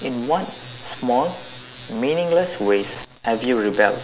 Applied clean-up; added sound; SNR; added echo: none; none; none; none.